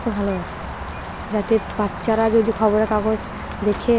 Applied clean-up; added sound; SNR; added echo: none; Rain; 9 dB; none.